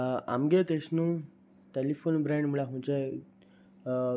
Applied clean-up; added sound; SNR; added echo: none; none; none; none.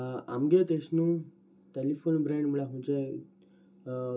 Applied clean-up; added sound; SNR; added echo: none; none; none; reverberation time 0.2 s.